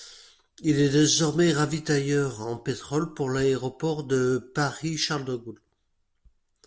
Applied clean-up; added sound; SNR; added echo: none; none; none; none.